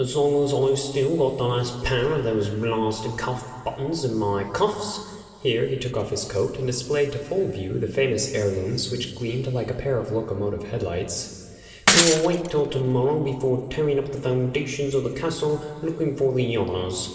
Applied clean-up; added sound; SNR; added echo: none; Shatter / Crushing; -2 dB; reverberation time 2.5 s.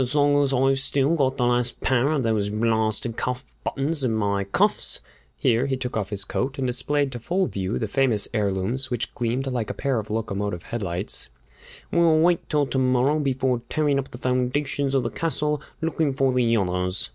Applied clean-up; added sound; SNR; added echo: none; none; none; none.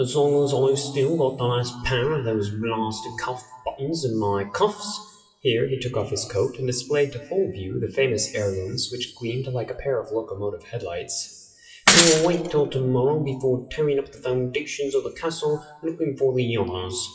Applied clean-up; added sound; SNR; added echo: classical method WPE with log-MMSE.